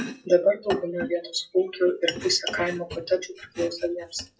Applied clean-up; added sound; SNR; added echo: classical method WPE with log-MMSE.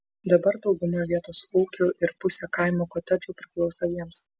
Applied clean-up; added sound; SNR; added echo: none; none; none; none.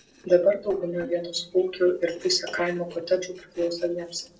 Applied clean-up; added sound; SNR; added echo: neural separator model SepFormer DNS4.